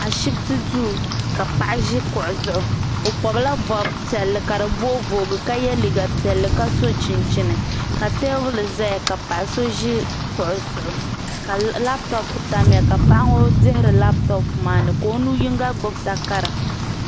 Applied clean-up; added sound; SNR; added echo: none; Rain; -3 dB; none.